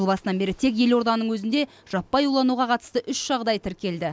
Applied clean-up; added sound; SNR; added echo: none; none; none; none.